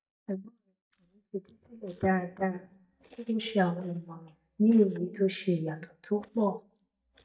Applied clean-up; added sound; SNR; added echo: neural mask model DeepFilterNet 3.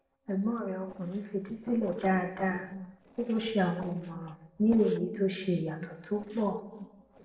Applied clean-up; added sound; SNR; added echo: neural separator model SepFormer DNS4.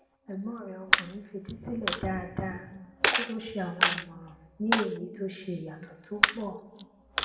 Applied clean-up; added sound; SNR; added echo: none; Coin (dropping); -4 dB; reverberation time 1.0 s.